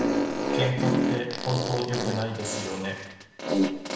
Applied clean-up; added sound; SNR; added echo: none; Fart; -3 dB; reverberation time 0.9 s.